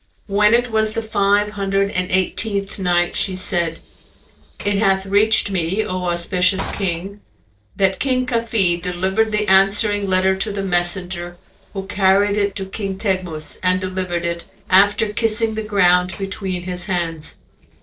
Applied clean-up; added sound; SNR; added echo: neural separator model SepFormer DNS4.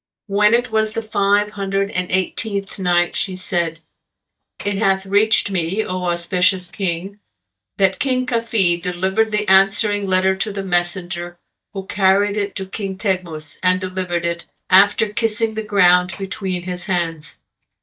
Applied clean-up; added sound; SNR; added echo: neural mask model DeepFilterNet 3.